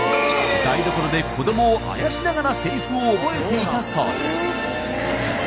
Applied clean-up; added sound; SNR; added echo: none; none; none; none.